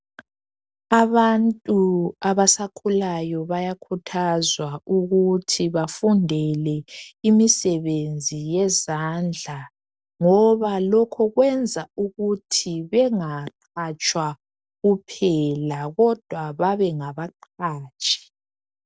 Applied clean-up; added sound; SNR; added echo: none; none; none; none.